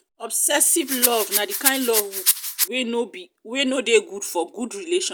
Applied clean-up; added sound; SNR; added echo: none; Rattle; -1 dB; none.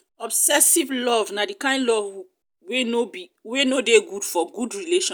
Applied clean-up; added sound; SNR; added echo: none; none; none; none.